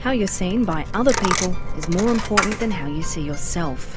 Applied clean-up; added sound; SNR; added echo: none; Coin (dropping); 1 dB; none.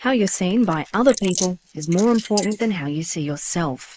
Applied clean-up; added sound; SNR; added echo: neural mask model Resemble Enhance denoiser.